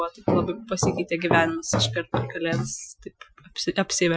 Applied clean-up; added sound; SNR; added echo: classical method Wiener filter.